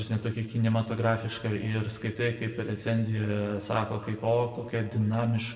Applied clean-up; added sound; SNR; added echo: none; none; none; reverberation time 1.8 s.